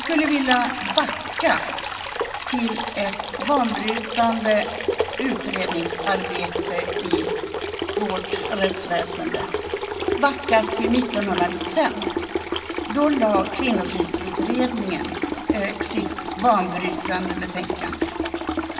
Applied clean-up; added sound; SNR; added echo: none; Sink (filling or washing) / Water tap, faucet; 2 dB; reverberation time 2.5 s.